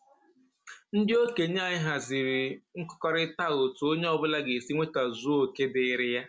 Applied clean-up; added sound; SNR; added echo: none; none; none; none.